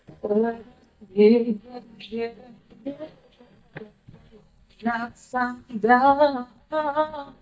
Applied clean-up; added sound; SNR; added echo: neural mask model DeepFilterNet 3.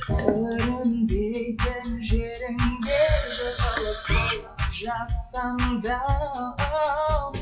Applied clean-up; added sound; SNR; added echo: classical method WPE with log-MMSE.